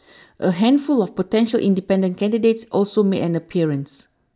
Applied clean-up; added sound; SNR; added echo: none; none; none; none.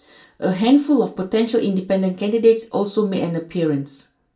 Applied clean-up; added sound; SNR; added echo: none; none; none; reverberation time 0.3 s.